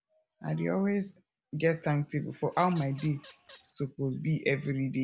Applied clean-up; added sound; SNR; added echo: none; Bird vocalization, bird call, bird song / Fowl; 19 dB; none.